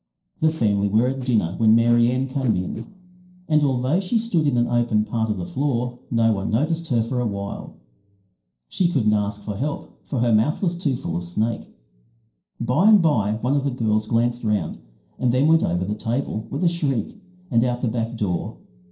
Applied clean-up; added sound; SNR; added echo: neural separator model SepFormer DNS4.